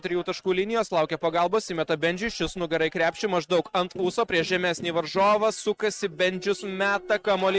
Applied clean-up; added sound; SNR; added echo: neural mask model RNNoise.